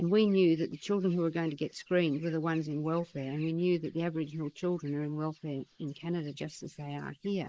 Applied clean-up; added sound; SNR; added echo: neural mask model Resemble Enhance denoiser.